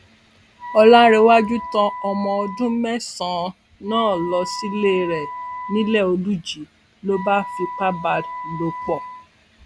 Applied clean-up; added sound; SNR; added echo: none; Wind instrument, woodwind instrument; 13 dB; none.